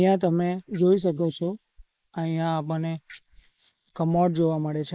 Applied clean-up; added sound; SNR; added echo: neural mask model Resemble Enhance denoiser.